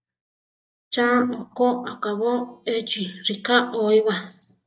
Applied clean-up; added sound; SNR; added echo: neural mask model DeepFilterNet 3.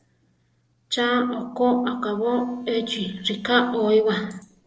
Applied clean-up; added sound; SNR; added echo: neural separator model SepFormer DNS4.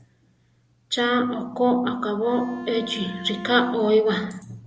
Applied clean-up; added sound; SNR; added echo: none; Bowed string instrument; 16 dB; none.